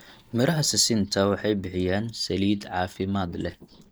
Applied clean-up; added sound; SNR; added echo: neural mask model DeepFilterNet 3.